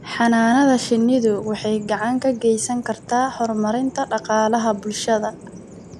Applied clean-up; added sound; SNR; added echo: none; Bird vocalization, bird call, bird song; 18 dB; none.